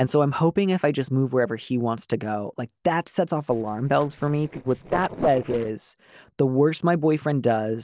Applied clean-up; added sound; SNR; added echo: neural separator model SepFormer DNS4.